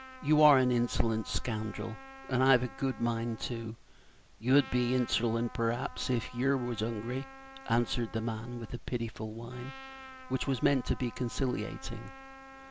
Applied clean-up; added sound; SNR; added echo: none; Trumpet; 19 dB; none.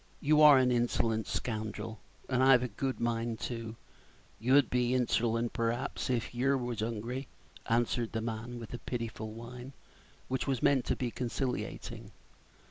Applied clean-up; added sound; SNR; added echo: none; none; none; none.